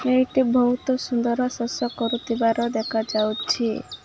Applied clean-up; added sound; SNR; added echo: none; none; none; none.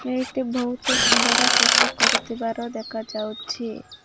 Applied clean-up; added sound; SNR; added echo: none; Drill; -5 dB; none.